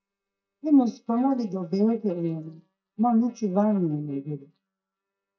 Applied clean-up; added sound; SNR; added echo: neural mask model DeepFilterNet 3.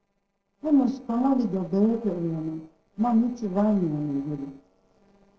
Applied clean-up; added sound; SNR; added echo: neural separator model SepFormer DNS4.